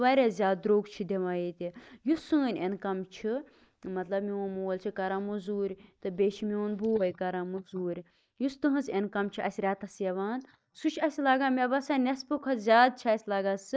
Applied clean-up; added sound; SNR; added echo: neural mask model DeepFilterNet 3.